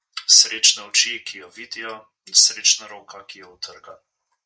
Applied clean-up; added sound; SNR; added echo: neural mask model Resemble Enhance denoiser.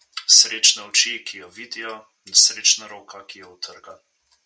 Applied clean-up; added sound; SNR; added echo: none; none; none; none.